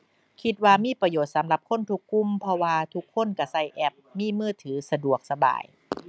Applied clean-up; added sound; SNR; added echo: none; none; none; none.